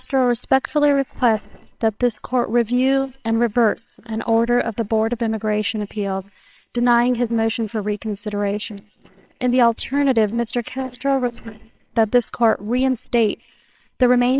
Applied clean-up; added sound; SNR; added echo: neural separator model SepFormer WHAMR!.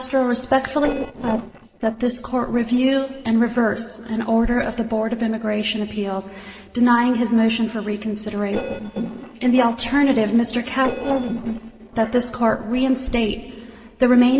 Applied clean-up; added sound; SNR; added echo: neural separator model SepFormer DNS4.